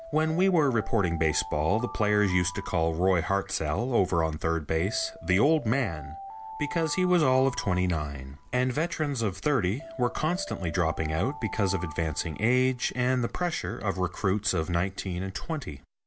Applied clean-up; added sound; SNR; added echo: none; Alarm; 16 dB; none.